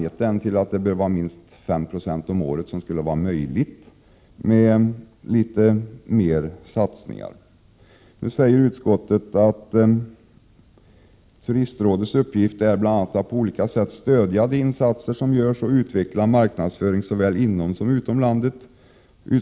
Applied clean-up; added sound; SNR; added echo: none; none; none; none.